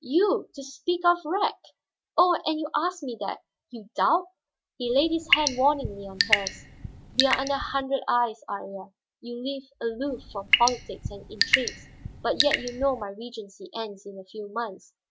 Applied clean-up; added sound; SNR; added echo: none; Drip / Sink (filling or washing) / Water tap, faucet / Water; 1 dB; none.